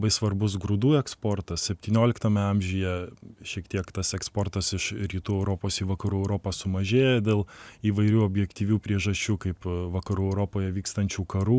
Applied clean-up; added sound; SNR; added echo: none; none; none; none.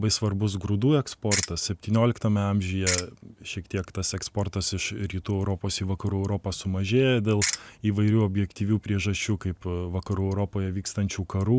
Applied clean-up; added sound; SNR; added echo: none; Ratchet, pawl; 3 dB; none.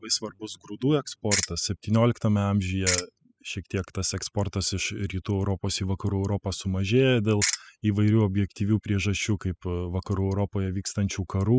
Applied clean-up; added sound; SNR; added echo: classical method spectral subtraction.